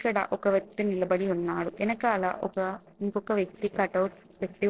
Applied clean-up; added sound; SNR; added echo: neural separator model SepFormer DNS4.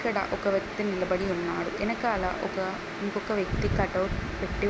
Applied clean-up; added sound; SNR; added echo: none; Slam; 18 dB; none.